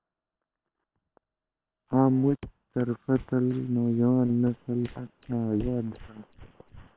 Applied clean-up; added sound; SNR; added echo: neural separator model SepFormer WHAM!.